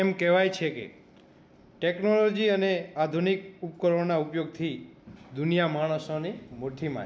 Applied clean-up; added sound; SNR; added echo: none; none; none; none.